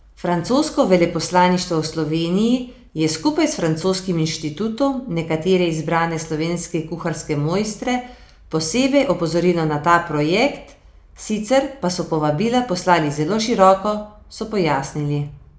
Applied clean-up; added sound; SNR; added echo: none; none; none; none.